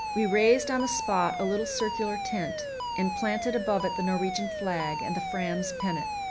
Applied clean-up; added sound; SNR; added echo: none; Alarm; 4 dB; none.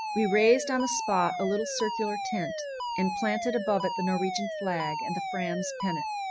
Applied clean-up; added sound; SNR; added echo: classical method spectral subtraction.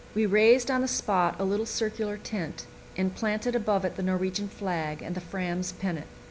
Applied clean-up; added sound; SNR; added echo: none; none; none; none.